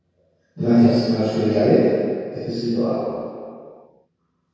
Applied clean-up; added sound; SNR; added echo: none; none; none; reverberation time 2.0 s.